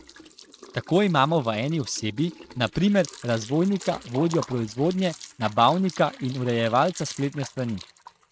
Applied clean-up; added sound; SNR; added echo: neural mask model RNNoise.